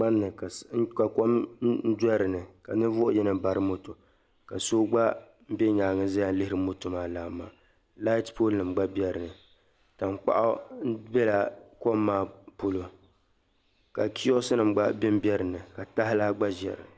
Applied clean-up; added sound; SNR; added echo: none; none; none; none.